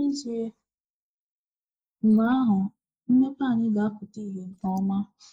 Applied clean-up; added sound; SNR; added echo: neural mask model Resemble Enhance denoiser.